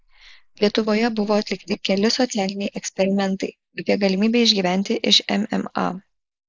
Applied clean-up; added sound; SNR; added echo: neural mask model Resemble Enhance denoiser.